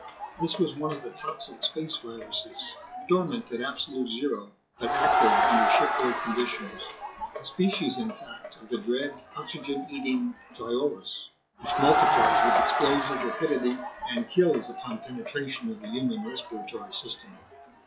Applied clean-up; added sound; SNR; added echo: classical method WPE with log-MMSE.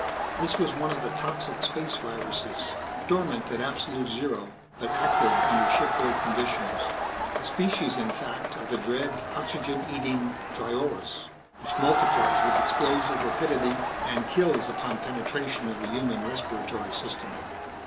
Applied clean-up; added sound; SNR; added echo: none; Crowd; -1 dB; reverberation time 0.2 s.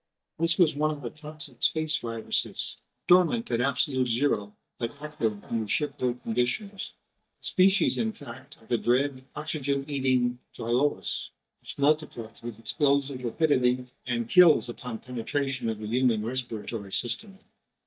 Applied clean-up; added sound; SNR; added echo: neural mask model DeepFilterNet 3.